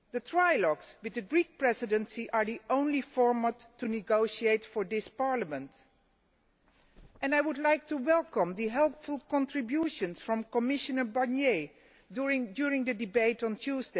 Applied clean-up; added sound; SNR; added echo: none; none; none; none.